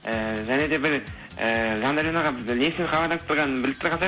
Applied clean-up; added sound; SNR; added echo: none; none; none; none.